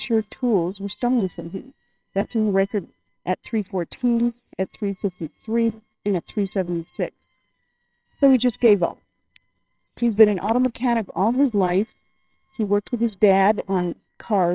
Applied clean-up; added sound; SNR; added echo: neural separator model SepFormer WHAMR!.